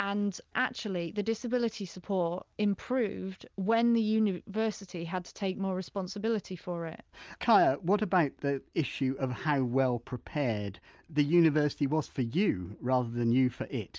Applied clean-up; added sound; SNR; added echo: none; none; none; none.